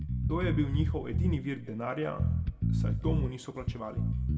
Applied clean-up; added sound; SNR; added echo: none; Bass guitar; -4 dB; reverberation time 1.6 s.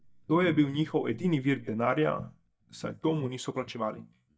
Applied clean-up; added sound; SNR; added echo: neural mask model DeepFilterNet 3.